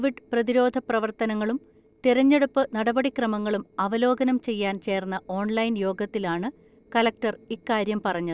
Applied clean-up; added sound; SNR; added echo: neural separator model SepFormer DNS4.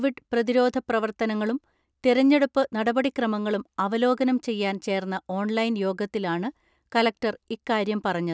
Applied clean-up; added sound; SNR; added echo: none; none; none; none.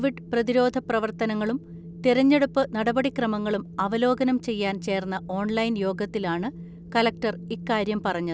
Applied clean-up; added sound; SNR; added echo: none; Wind; 15 dB; none.